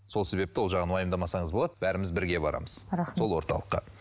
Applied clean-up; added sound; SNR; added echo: none; none; none; none.